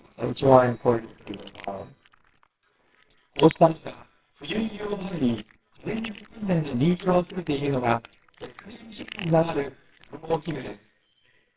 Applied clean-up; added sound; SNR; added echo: neural separator model SepFormer WHAMR!.